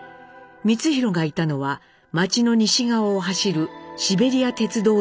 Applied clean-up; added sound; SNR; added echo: none; none; none; none.